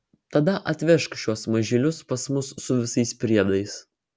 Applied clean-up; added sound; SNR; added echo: none; none; none; none.